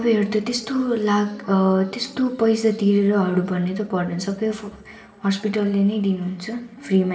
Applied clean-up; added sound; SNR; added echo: none; none; none; reverberation time 1.3 s.